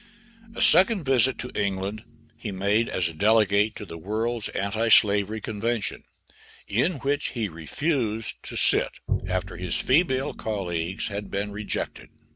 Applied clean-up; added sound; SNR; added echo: neural mask model RNNoise.